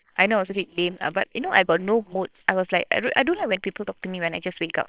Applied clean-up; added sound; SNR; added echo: neural separator model SepFormer WHAMR!.